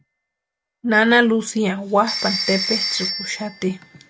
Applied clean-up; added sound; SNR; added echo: none; Telephone; 8 dB; none.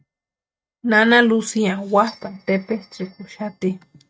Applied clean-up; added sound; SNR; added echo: neural mask model RNNoise.